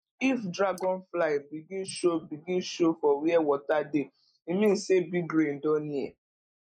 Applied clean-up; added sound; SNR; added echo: neural mask model Resemble Enhance denoiser.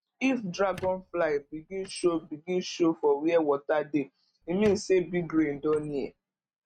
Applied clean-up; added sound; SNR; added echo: neural mask model RNNoise.